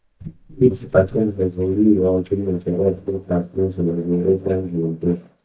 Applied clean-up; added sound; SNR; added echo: neural mask model DeepFilterNet 3.